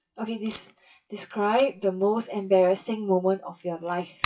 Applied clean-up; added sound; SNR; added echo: classical method WPE with log-MMSE.